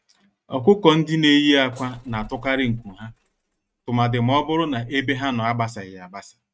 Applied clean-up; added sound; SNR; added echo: neural mask model RNNoise.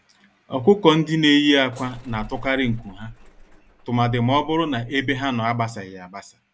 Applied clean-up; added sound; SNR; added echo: none; Bus / Engine; 18 dB; none.